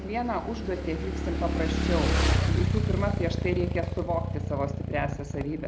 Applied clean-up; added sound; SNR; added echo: none; Motorcycle / Engine; -4 dB; none.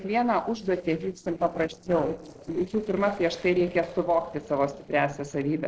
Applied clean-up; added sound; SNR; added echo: neural separator model SepFormer DNS4.